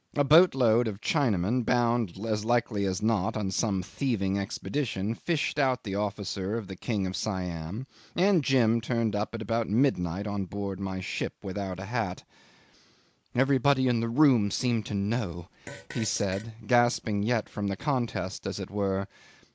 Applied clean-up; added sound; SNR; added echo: none; Fart; 19 dB; none.